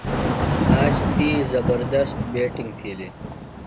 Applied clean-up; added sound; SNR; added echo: none; Thunder / Rain; -2 dB; none.